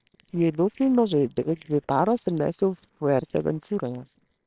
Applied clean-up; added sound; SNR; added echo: neural separator model SepFormer WHAMR!.